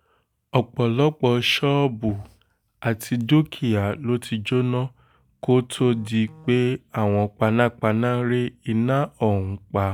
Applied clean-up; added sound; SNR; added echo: none; none; none; none.